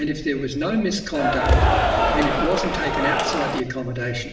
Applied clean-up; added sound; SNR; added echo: none; Cheering; -4 dB; reverberation time 0.9 s.